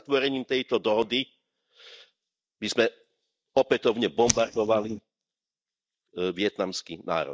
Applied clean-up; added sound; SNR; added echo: neural mask model DeepFilterNet 3.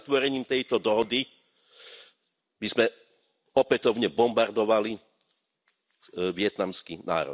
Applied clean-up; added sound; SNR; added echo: none; none; none; none.